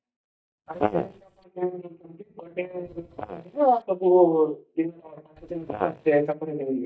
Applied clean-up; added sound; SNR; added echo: neural mask model DeepFilterNet 3.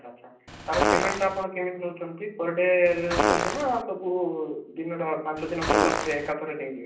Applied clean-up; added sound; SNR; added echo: none; Fart; -2 dB; reverberation time 0.6 s.